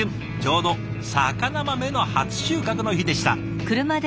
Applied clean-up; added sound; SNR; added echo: none; none; none; none.